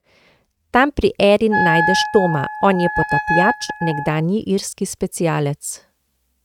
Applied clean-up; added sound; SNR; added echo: neural mask model RNNoise.